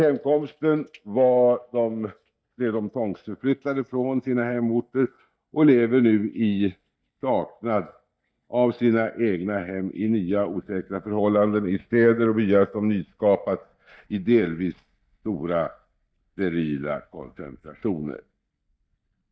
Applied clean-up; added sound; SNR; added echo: neural mask model DeepFilterNet 3.